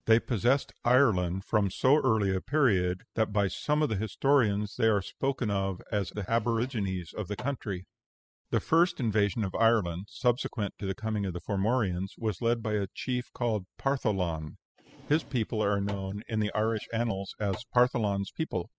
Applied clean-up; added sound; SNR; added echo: classical method spectral subtraction.